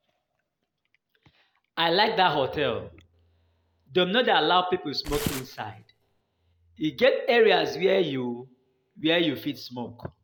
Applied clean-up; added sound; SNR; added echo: none; Tearing; 11 dB; none.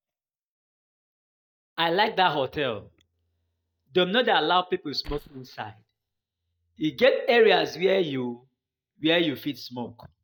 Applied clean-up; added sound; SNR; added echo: neural mask model DeepFilterNet 3.